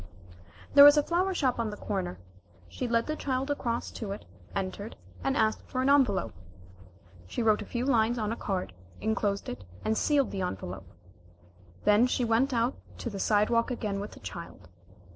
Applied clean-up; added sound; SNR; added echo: none; none; none; none.